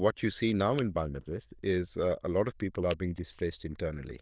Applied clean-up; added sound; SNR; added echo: neural diffusion model UNIVERSE++.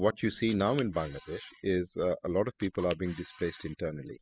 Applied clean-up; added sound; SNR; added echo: classical method spectral subtraction.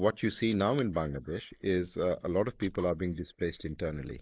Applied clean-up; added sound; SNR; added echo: neural mask model Resemble Enhance denoiser.